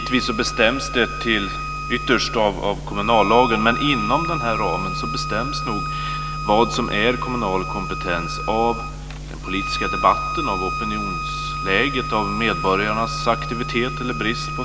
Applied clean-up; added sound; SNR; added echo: none; Bowed string instrument; 7 dB; none.